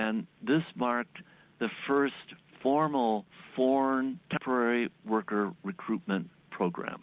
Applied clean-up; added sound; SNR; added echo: none; none; none; none.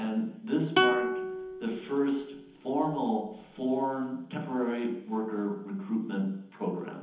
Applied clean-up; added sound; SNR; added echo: none; Plucked string instrument; 1 dB; reverberation time 1.3 s.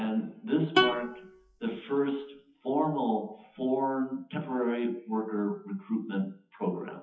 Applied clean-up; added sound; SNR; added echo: classical method WPE with log-MMSE.